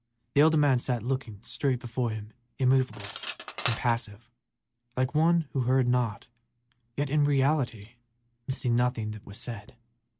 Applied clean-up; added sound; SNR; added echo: none; Cutlery, silverware; 14 dB; none.